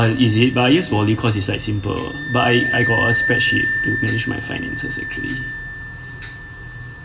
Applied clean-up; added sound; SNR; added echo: none; Wind instrument, woodwind instrument; 5 dB; reverberation time 1.3 s.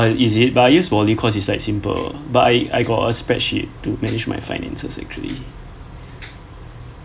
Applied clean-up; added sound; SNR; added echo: none; none; none; none.